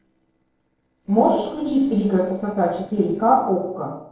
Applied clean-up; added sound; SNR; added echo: neural separator model SepFormer DNS4.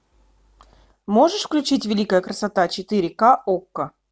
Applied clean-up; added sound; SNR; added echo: none; none; none; none.